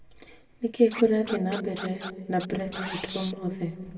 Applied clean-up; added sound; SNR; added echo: none; Scratching (performance technique); 11 dB; reverberation time 1.6 s.